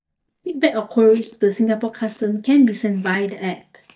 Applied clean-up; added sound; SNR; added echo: neural mask model DeepFilterNet 3.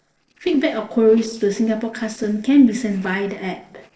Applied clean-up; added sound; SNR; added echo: neural separator model SepFormer DNS4.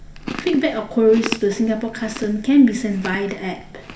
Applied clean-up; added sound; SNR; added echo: none; Chewing, mastication; 14 dB; reverberation time 0.7 s.